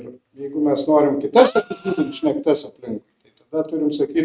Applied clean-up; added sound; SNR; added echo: neural mask model RNNoise.